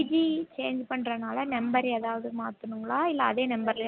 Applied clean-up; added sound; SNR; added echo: none; none; none; none.